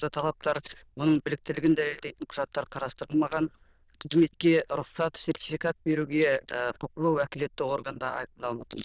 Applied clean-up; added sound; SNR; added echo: neural diffusion model UNIVERSE++.